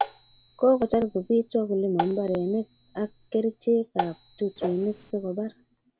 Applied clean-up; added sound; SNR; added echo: none; Whoosh, swoosh, swish + Marimba, xylophone; 9 dB; none.